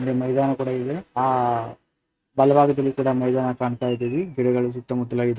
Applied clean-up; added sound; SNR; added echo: neural mask model RNNoise.